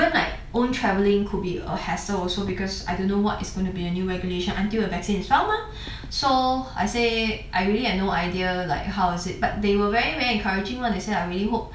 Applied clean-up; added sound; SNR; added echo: none; none; none; none.